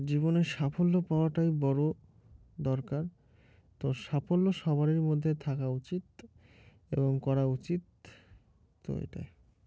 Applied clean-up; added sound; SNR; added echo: none; none; none; none.